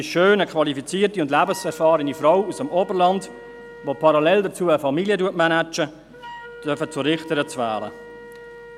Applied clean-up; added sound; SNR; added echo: none; Wind instrument, woodwind instrument; 20 dB; none.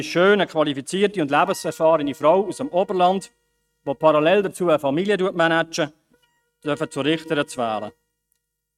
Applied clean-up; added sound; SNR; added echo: neural mask model RNNoise.